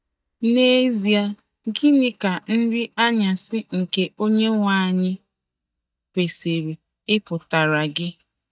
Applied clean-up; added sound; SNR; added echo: neural mask model DeepFilterNet 3.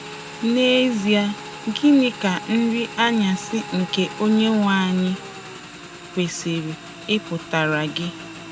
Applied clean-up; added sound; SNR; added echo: none; Motorcycle / Engine; 14 dB; none.